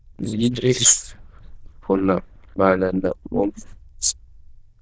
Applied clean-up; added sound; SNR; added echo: neural diffusion model UNIVERSE++.